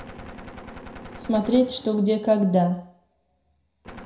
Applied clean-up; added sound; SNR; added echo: none; Gunshot, gunfire; 18 dB; reverberation time 0.4 s.